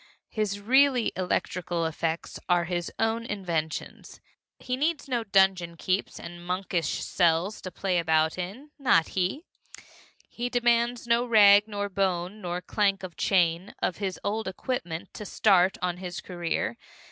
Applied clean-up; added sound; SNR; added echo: none; none; none; none.